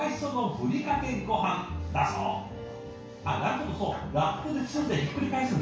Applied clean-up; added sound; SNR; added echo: none; none; none; reverberation time 0.6 s.